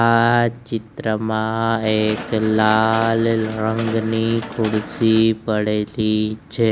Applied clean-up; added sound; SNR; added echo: none; Mechanisms; 13 dB; none.